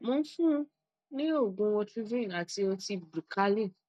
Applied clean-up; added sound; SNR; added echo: none; none; none; none.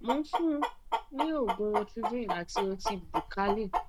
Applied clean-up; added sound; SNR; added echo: none; Chicken, rooster; 1 dB; none.